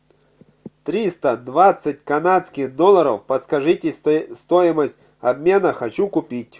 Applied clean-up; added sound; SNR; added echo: none; none; none; none.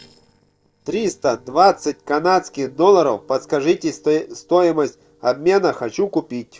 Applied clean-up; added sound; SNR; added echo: neural separator model SepFormer DNS4.